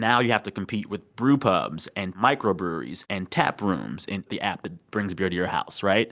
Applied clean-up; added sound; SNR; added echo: none; none; none; none.